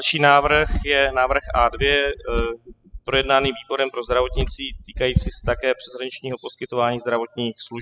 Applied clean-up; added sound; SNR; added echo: classical method spectral subtraction.